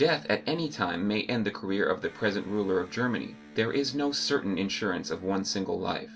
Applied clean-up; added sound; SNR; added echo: none; Electric guitar; 19 dB; none.